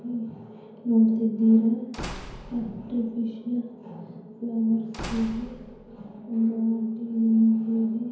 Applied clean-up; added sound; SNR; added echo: none; Slam / Wood; 16 dB; reverberation time 0.9 s.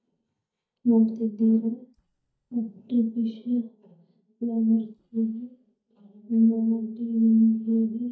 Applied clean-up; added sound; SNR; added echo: neural mask model DeepFilterNet 3.